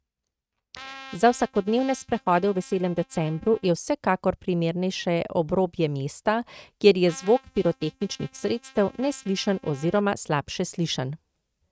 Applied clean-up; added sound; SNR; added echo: neural mask model RNNoise.